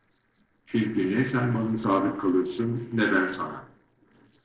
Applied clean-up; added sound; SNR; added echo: neural separator model SepFormer DNS4.